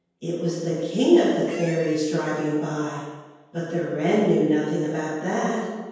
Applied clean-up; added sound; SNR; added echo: none; Squeak; 17 dB; reverberation time 1.2 s.